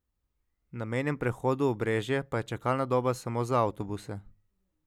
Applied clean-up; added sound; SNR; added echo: none; none; none; none.